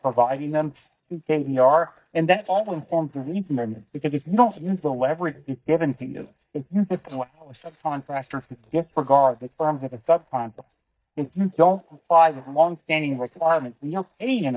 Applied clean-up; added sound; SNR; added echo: neural mask model DeepFilterNet 3.